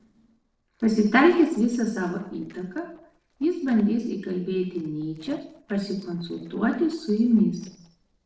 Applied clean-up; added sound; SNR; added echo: neural separator model SepFormer DNS4.